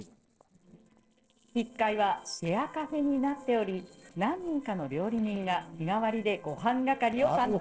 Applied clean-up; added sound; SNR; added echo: neural separator model SepFormer DNS4.